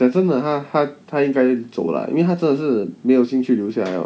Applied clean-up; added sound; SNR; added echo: none; none; none; none.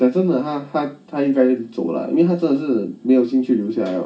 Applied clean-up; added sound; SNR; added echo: none; none; none; reverberation time 0.2 s.